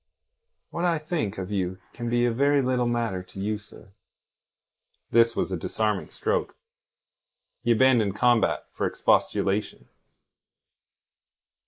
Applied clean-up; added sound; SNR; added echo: neural mask model Resemble Enhance denoiser.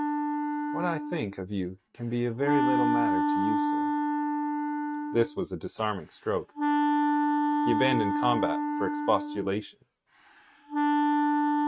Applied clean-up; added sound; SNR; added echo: neural mask model RNNoise.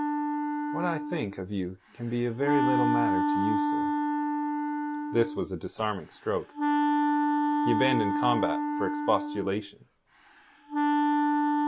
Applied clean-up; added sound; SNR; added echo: none; Wind instrument, woodwind instrument; -4 dB; none.